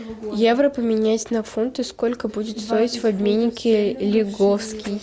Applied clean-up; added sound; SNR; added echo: none; none; none; none.